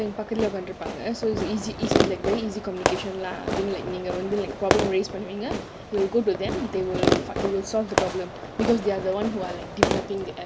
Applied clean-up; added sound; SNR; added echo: none; Fireworks; 1 dB; none.